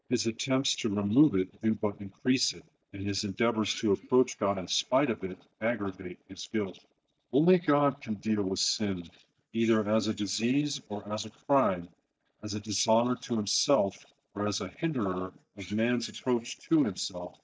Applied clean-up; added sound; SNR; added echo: neural mask model DeepFilterNet 3.